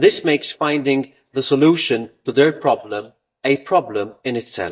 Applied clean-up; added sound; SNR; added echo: neural mask model DeepFilterNet 3.